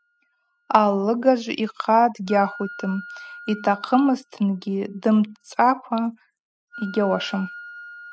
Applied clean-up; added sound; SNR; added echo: classical method spectral subtraction.